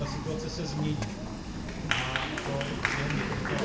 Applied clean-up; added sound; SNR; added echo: none; Applause; -3 dB; reverberation time 0.3 s.